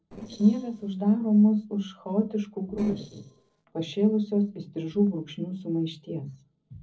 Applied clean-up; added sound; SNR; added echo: neural separator model SepFormer DNS4.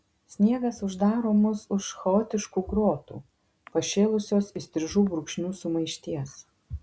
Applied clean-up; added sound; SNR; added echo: none; none; none; none.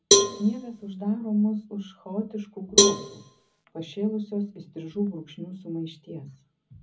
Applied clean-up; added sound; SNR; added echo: none; Cowbell; -3 dB; reverberation time 0.4 s.